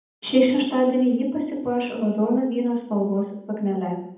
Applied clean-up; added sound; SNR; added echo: none; none; none; reverberation time 0.8 s.